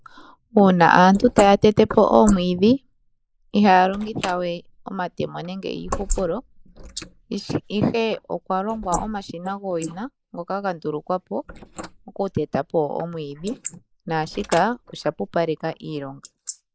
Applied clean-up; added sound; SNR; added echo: neural mask model Resemble Enhance denoiser.